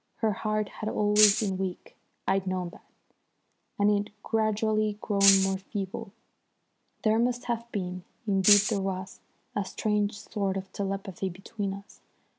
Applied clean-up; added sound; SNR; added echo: none; Rattle (instrument); -4 dB; none.